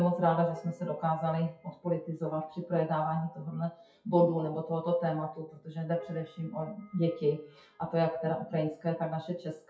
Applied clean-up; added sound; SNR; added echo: classical method WPE with log-MMSE.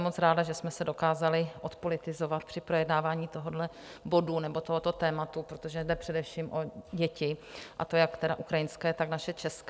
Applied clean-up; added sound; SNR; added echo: none; none; none; none.